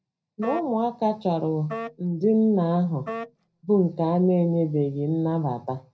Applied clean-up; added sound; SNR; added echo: none; Wind instrument, woodwind instrument; 13 dB; reverberation time 0.4 s.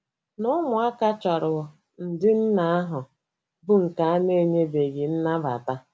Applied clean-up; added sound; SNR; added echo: none; none; none; none.